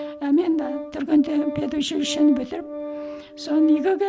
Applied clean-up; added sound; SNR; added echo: none; Organ; 11 dB; none.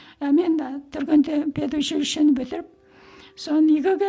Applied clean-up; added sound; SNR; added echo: none; none; none; none.